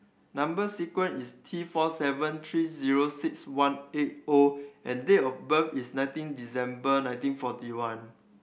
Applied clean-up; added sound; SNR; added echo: none; none; none; none.